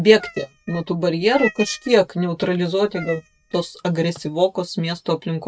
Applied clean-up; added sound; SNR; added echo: neural mask model RNNoise.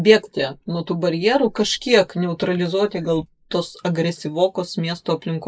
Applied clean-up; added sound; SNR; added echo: neural mask model Resemble Enhance denoiser.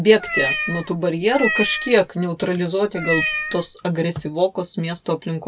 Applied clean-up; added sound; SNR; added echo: none; Meow; 5 dB; none.